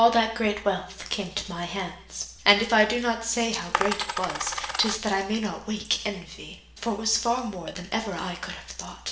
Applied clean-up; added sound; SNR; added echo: none; Coin (dropping); 4 dB; reverberation time 0.7 s.